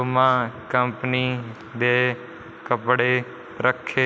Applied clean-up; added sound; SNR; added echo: none; none; none; none.